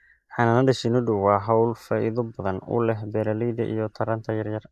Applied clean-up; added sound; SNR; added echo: neural mask model Resemble Enhance denoiser.